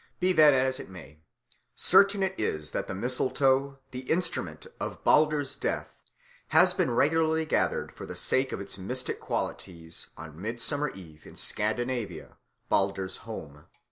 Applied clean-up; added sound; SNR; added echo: none; none; none; none.